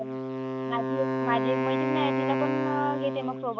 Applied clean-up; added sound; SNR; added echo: none; Wind instrument, woodwind instrument; -3 dB; none.